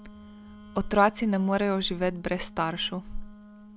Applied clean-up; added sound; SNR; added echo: none; Wind instrument, woodwind instrument; 19 dB; none.